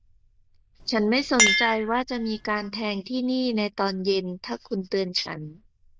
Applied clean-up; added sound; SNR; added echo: neural diffusion model UNIVERSE++.